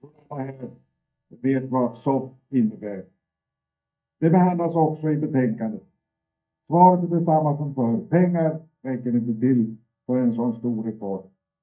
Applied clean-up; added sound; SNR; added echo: neural mask model DeepFilterNet 3.